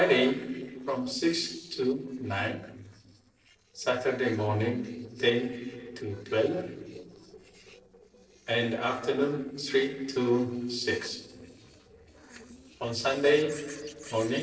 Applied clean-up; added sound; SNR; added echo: neural separator model SepFormer DNS4.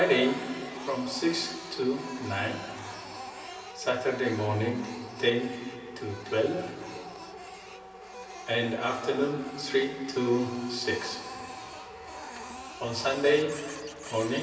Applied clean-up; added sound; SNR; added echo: none; Printer; 12 dB; reverberation time 2.5 s.